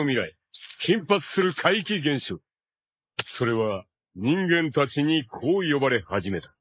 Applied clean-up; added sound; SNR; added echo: neural mask model Resemble Enhance denoiser.